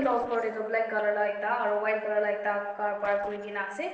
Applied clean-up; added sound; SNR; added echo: neural separator model SepFormer DNS4.